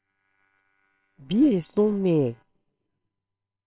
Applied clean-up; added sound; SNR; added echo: neural separator model SepFormer WHAMR!.